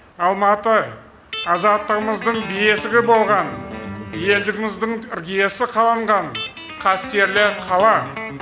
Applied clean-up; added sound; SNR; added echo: none; Guitar; 14 dB; none.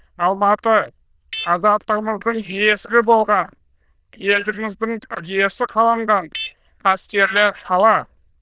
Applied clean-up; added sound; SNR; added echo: neural diffusion model UNIVERSE++.